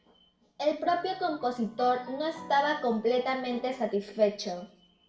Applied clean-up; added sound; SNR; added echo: none; Piano; 18 dB; reverberation time 0.5 s.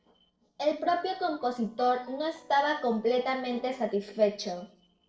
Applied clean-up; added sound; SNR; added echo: neural separator model SepFormer DNS4.